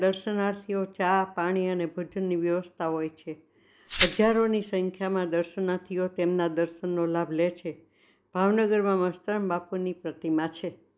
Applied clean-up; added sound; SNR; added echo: none; Glass; 1 dB; none.